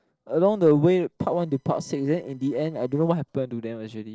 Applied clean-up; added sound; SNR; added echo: neural separator model SepFormer DNS4.